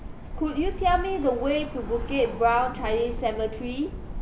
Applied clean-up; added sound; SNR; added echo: none; Bird; 7 dB; none.